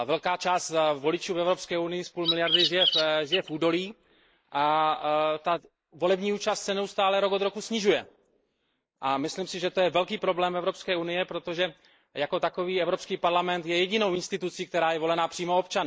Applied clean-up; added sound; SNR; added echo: neural mask model Resemble Enhance denoiser.